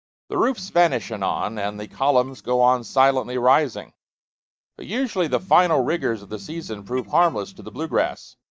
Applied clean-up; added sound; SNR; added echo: neural mask model DeepFilterNet 3.